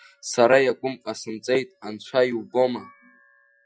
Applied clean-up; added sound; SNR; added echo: classical method Wiener filter.